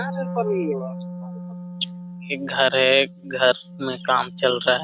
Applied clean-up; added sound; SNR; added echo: neural mask model RNNoise.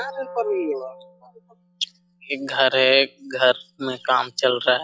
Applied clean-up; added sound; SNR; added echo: classical method log-MMSE.